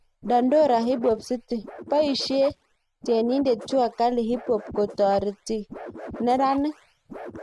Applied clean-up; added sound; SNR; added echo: neural mask model RNNoise.